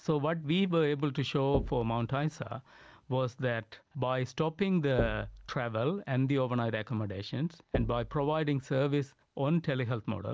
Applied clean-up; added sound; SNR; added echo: none; Knock / Wood; 11 dB; none.